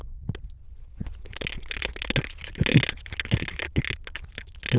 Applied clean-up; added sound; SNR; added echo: neural diffusion model UNIVERSE++.